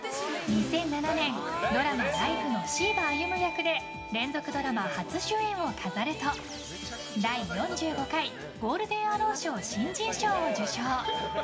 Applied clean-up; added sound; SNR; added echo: none; Bell / Doorbell; 10 dB; none.